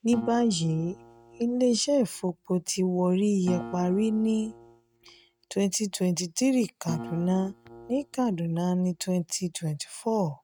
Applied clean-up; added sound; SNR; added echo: neural mask model RNNoise.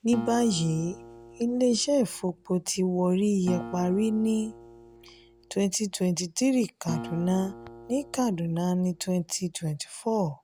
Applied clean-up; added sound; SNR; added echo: none; Acoustic guitar; 15 dB; none.